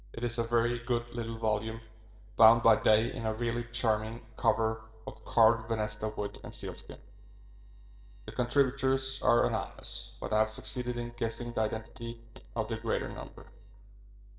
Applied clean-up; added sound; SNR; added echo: neural separator model SepFormer DNS4.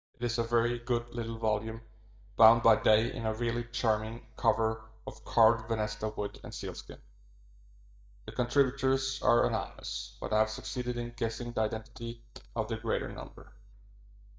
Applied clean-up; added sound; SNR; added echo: neural mask model DeepFilterNet 3.